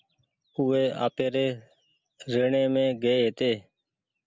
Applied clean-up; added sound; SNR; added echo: none; none; none; none.